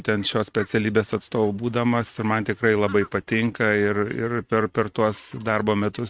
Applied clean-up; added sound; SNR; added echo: neural mask model RNNoise.